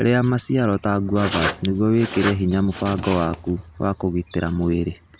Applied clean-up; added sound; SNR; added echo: none; Writing; 10 dB; none.